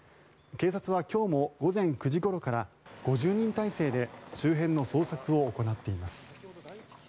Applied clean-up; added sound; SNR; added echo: none; none; none; none.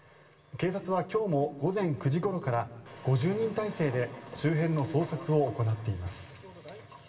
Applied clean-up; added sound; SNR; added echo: none; none; none; reverberation time 2.0 s.